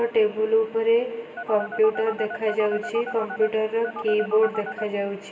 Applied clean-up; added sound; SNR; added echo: none; Telephone; 10 dB; reverberation time 2.7 s.